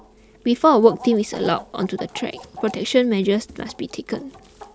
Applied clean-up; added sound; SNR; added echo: none; Chicken, rooster; 20 dB; none.